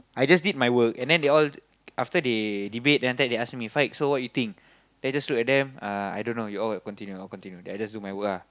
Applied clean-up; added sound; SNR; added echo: none; none; none; none.